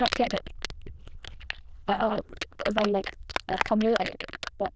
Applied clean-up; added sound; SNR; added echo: neural diffusion model UNIVERSE++.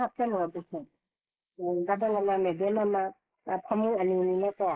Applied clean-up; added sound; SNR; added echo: neural mask model Resemble Enhance denoiser.